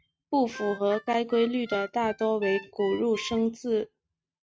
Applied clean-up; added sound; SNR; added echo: neural mask model RNNoise.